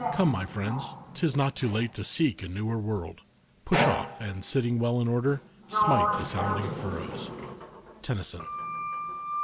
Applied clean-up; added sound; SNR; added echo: none; Sliding door; 3 dB; none.